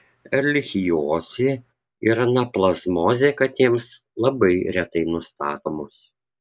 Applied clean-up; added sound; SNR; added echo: none; none; none; none.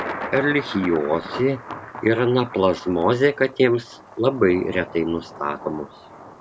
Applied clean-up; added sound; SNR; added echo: none; Thunder; 13 dB; none.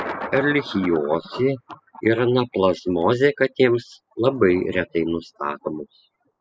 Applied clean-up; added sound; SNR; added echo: classical method spectral subtraction.